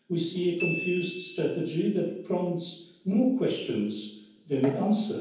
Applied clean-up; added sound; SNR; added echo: none; Glockenspiel; 13 dB; reverberation time 0.9 s.